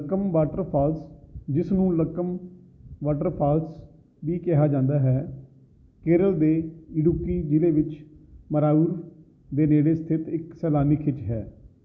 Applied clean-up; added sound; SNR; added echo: none; none; none; none.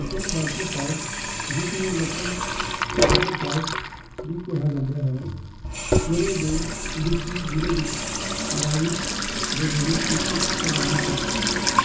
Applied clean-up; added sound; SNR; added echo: none; Sink (filling or washing) / Water tap, faucet; -2 dB; reverberation time 0.6 s.